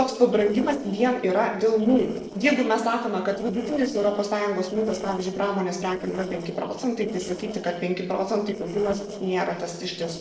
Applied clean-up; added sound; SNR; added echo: neural separator model SepFormer DNS4.